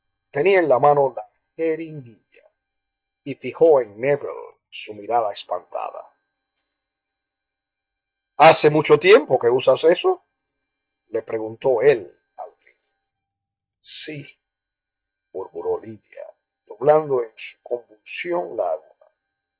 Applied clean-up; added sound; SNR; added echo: neural mask model DeepFilterNet 3.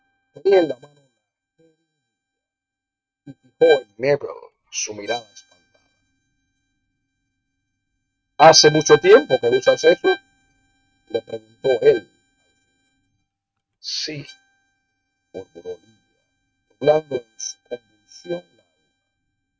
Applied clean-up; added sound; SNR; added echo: neural mask model RNNoise.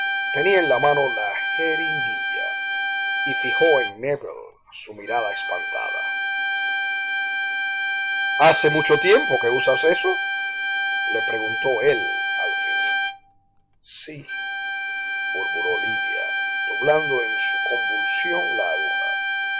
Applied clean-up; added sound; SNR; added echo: none; Bowed string instrument; -1 dB; none.